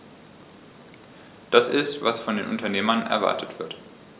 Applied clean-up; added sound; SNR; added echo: none; none; none; none.